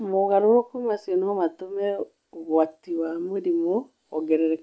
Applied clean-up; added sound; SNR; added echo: none; none; none; none.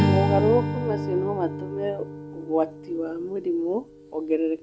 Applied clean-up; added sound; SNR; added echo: none; Strum; 2 dB; none.